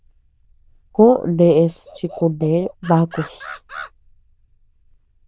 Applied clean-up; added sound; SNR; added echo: neural diffusion model UNIVERSE++.